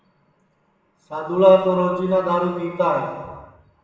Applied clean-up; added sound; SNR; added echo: none; none; none; reverberation time 1.2 s.